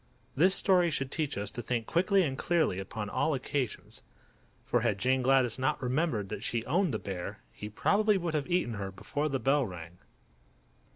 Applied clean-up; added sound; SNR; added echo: none; none; none; none.